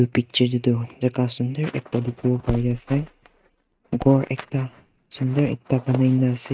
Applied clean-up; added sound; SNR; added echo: neural mask model RNNoise.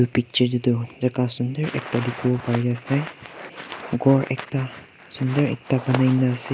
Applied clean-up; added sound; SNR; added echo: none; none; none; none.